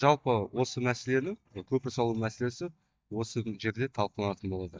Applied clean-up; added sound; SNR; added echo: neural mask model DeepFilterNet 3.